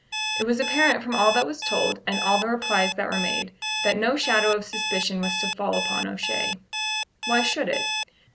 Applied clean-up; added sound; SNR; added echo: none; Alarm; 3 dB; none.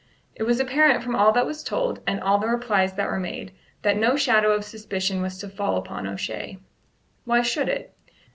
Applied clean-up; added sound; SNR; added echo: none; none; none; none.